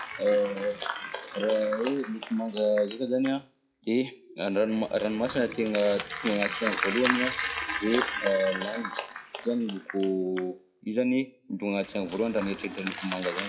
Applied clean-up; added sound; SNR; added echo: classical method WPE with log-MMSE.